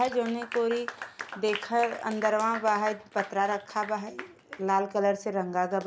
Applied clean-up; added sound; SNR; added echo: none; Applause / Clapping; 13 dB; none.